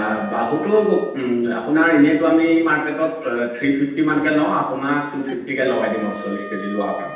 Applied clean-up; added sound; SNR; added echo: none; Wind instrument, woodwind instrument; 19 dB; reverberation time 0.9 s.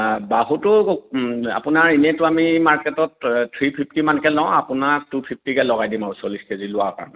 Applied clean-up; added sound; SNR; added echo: none; none; none; none.